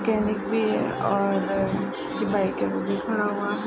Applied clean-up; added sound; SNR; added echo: none; none; none; none.